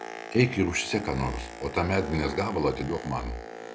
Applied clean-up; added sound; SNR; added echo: none; Boat, Water vehicle; 12 dB; none.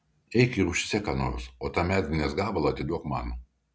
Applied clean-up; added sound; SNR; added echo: none; none; none; none.